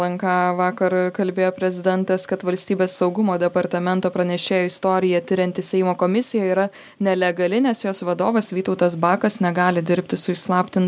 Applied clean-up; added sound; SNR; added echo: none; none; none; none.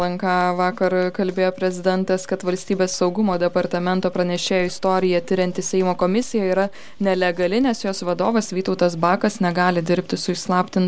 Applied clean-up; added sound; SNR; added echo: none; Zipper (clothing); 18 dB; none.